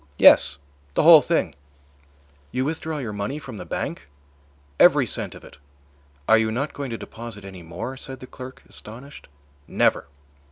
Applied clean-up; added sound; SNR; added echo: none; none; none; none.